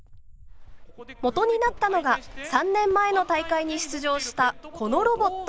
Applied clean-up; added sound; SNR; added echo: none; Cricket; 17 dB; none.